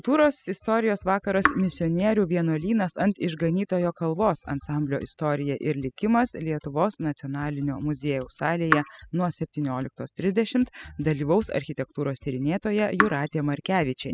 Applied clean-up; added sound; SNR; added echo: classical method spectral subtraction.